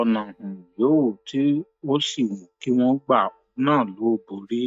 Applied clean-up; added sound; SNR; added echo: neural mask model DeepFilterNet 3.